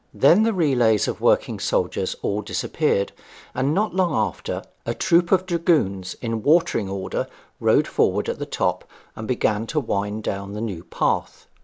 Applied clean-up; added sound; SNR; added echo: none; none; none; none.